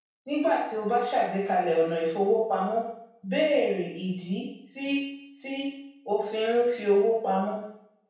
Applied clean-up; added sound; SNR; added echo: none; none; none; reverberation time 0.6 s.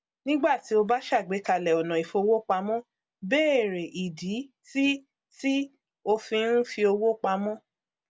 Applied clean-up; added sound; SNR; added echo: none; none; none; none.